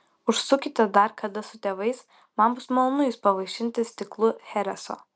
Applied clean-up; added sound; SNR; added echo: none; none; none; none.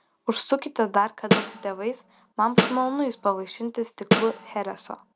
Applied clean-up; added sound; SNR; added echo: none; Snare drum; -1 dB; none.